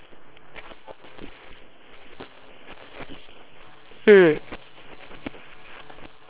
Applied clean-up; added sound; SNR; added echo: neural separator model SepFormer WHAM!.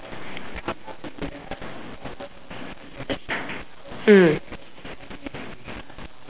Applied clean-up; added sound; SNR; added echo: none; none; none; none.